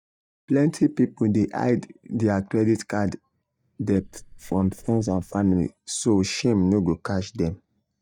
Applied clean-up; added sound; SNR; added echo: neural mask model DeepFilterNet 3.